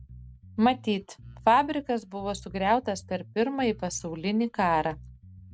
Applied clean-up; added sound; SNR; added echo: none; Bass guitar; 20 dB; none.